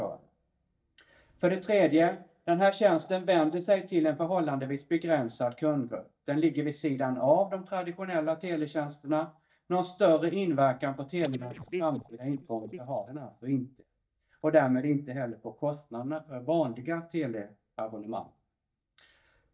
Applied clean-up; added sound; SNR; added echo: neural mask model DeepFilterNet 3.